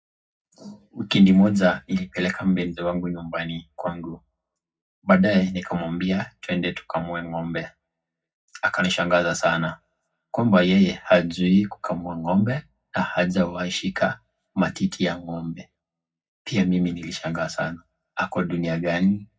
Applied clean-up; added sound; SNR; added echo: none; none; none; reverberation time 0.4 s.